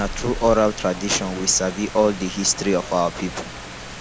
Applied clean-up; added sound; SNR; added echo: none; Rain; 11 dB; none.